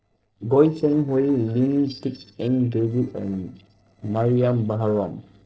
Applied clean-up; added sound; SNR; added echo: neural separator model SepFormer DNS4.